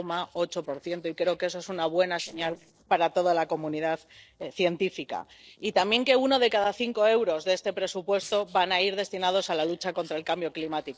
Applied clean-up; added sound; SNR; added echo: neural separator model SepFormer DNS4.